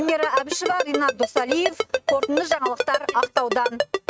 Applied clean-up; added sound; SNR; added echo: neural mask model RNNoise.